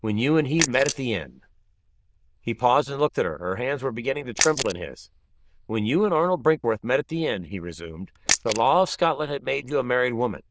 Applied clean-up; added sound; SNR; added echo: neural diffusion model UNIVERSE++.